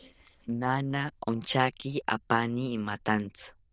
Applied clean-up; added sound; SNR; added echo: neural diffusion model UNIVERSE++.